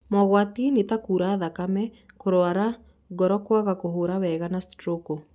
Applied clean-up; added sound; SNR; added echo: none; none; none; none.